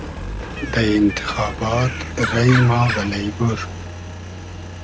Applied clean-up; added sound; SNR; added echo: none; Bird + Engine; 7 dB; none.